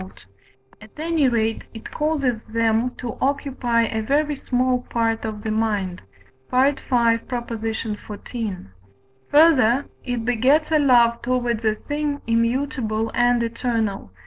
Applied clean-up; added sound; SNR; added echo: neural separator model SepFormer DNS4.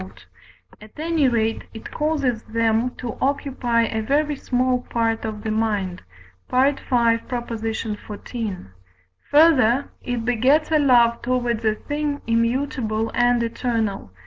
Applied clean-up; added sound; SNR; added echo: none; none; none; none.